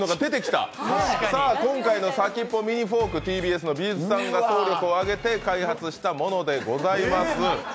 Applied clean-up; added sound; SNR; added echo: none; none; none; none.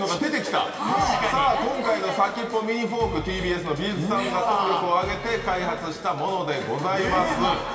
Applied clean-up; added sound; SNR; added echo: none; none; none; reverberation time 2.5 s.